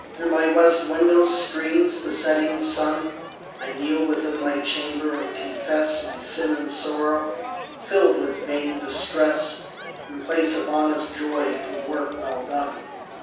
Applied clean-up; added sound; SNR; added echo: none; Crowd; 14 dB; reverberation time 0.7 s.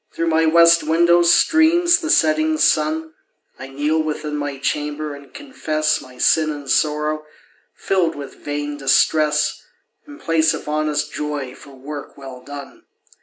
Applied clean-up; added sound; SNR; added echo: none; none; none; none.